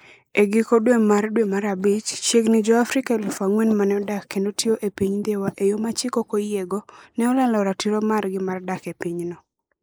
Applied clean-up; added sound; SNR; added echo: neural mask model Resemble Enhance denoiser.